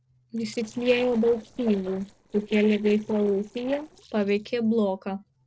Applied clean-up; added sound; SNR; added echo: neural separator model SepFormer DNS4.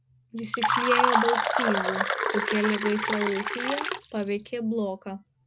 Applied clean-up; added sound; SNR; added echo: none; Fill (with liquid); -2 dB; none.